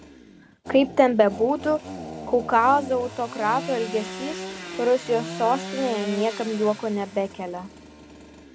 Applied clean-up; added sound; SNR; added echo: none; Sawing / Engine; 12 dB; none.